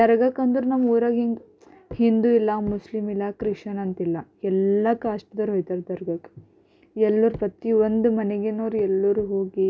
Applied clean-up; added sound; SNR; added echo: none; none; none; none.